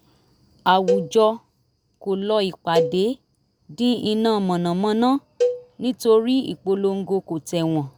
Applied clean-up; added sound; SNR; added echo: none; Cowbell; 7 dB; none.